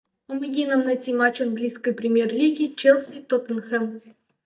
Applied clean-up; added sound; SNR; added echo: neural mask model DeepFilterNet 3.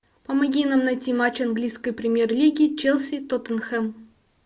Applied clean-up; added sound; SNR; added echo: none; none; none; none.